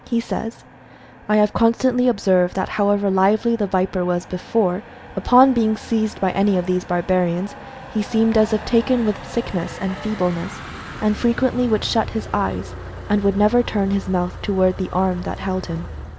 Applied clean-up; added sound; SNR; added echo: none; Motor vehicle (road); 15 dB; none.